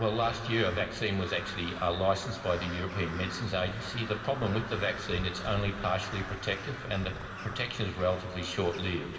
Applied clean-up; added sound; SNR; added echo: none; Crow; 10 dB; reverberation time 2.3 s.